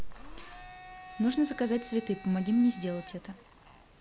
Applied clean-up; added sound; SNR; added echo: none; Domestic sounds, home sounds; 18 dB; none.